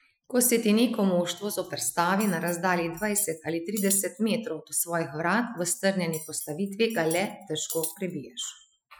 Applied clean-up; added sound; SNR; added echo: classical method Wiener filter.